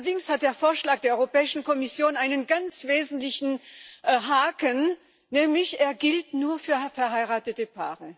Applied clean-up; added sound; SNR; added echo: none; none; none; none.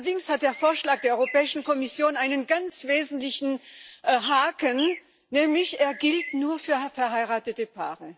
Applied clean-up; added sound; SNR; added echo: none; Bird + Bird; 15 dB; none.